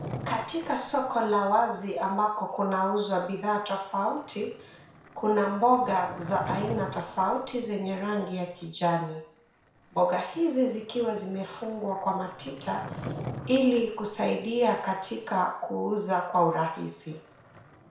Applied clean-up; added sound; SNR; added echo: none; Skateboard; 15 dB; reverberation time 0.6 s.